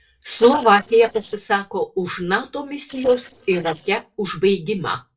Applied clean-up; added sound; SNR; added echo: neural separator model SepFormer DNS4.